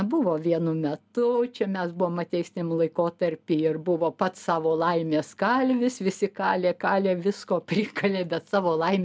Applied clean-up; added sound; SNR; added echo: none; none; none; none.